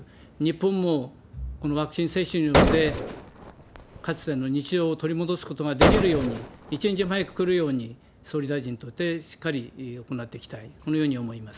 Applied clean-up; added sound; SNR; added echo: none; Gunshot, gunfire; -1 dB; none.